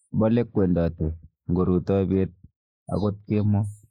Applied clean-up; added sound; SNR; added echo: neural mask model Resemble Enhance denoiser.